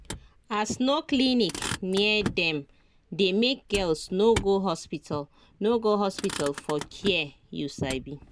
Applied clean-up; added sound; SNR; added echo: none; Motor vehicle (road); 12 dB; none.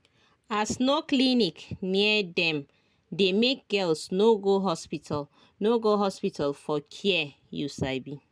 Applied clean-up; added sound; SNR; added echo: none; none; none; none.